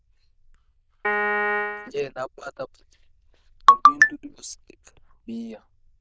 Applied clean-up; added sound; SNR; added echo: neural diffusion model UNIVERSE++.